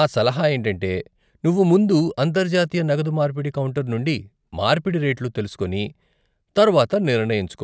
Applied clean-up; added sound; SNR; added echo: none; none; none; none.